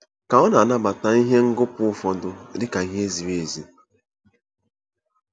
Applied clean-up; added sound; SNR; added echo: none; none; none; none.